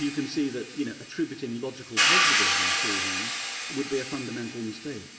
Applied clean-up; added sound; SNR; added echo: none; Hi-hat; -5 dB; reverberation time 2.9 s.